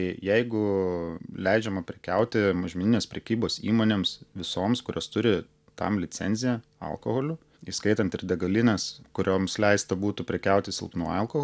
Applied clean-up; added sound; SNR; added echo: none; none; none; none.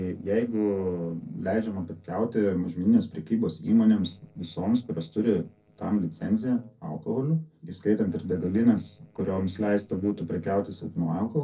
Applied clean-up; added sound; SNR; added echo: neural separator model SepFormer DNS4.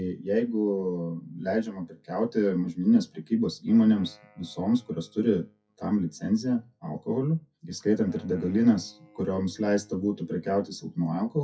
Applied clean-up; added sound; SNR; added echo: classical method WPE with log-MMSE.